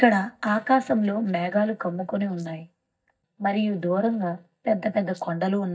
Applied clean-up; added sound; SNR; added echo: neural mask model DeepFilterNet 3.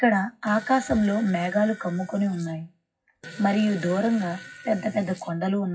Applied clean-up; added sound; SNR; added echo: classical method WPE with log-MMSE.